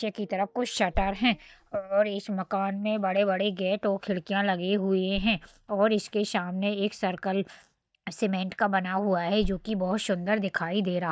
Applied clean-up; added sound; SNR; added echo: neural mask model DeepFilterNet 3.